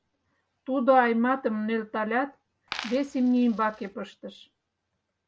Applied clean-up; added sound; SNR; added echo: none; Coin (dropping); 14 dB; none.